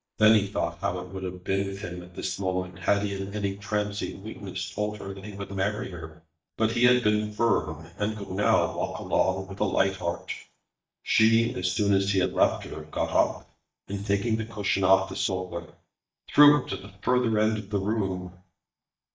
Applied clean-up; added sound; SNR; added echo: neural mask model DeepFilterNet 3.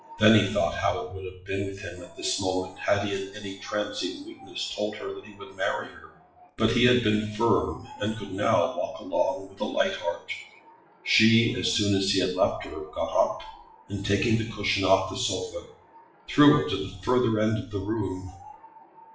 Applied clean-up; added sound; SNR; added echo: classical method WPE with log-MMSE.